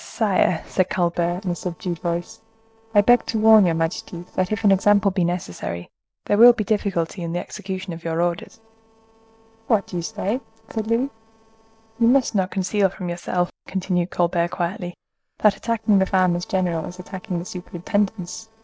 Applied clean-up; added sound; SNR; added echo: neural separator model SepFormer DNS4.